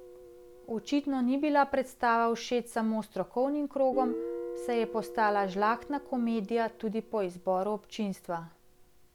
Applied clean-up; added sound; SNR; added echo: none; Guitar; 14 dB; none.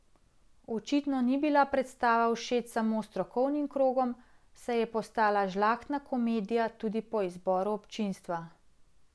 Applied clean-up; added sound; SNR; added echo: none; none; none; none.